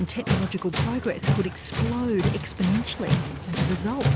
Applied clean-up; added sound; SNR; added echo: none; Tools; 0 dB; none.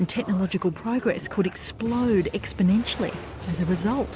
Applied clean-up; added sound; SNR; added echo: none; none; none; none.